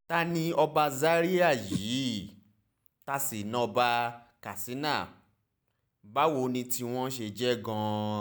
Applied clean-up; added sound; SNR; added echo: none; Whoosh, swoosh, swish; 6 dB; none.